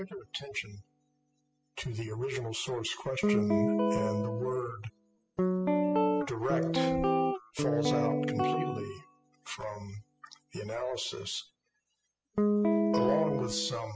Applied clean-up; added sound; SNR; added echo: classical method spectral subtraction.